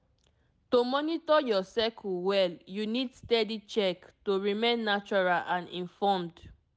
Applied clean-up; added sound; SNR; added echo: none; none; none; none.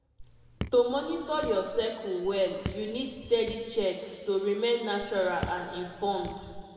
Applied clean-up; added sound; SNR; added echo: none; Raindrop / Drip; 12 dB; reverberation time 2.0 s.